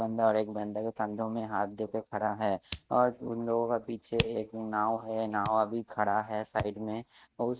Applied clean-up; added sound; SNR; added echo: neural mask model RNNoise.